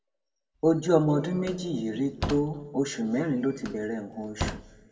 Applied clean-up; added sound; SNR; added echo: none; Slam; 11 dB; reverberation time 1.3 s.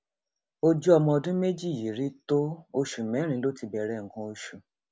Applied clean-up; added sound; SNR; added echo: none; none; none; none.